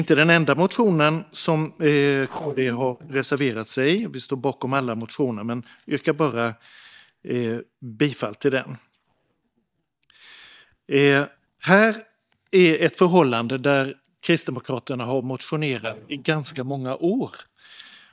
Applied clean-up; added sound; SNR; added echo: neural mask model DeepFilterNet 3.